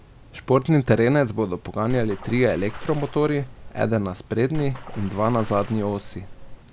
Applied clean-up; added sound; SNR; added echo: none; Water / Splash, splatter; 11 dB; none.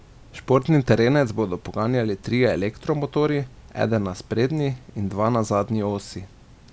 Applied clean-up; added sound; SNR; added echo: none; none; none; none.